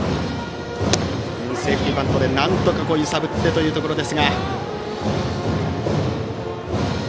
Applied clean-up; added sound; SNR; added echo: none; none; none; none.